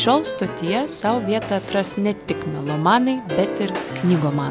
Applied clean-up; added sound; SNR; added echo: none; Gunshot, gunfire; 20 dB; none.